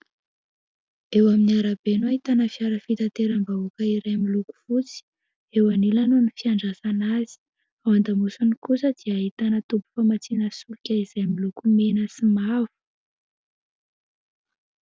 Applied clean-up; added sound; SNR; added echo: none; none; none; none.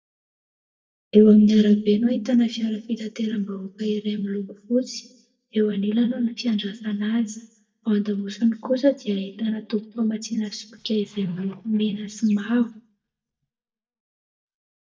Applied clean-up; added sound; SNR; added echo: neural mask model DeepFilterNet 3.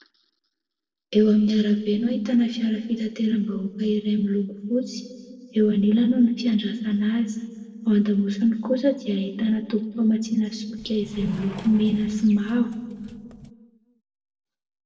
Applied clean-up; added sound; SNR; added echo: neural separator model SepFormer DNS4.